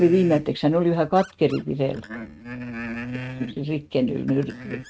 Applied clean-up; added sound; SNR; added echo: neural mask model RNNoise.